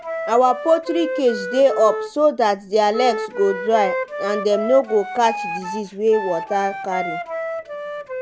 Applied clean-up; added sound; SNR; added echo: none; Wind instrument, woodwind instrument; 8 dB; none.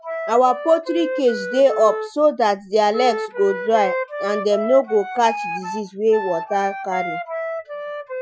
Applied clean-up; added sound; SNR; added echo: classical method Wiener filter.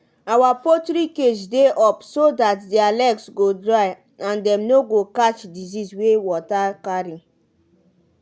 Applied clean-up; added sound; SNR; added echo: none; none; none; none.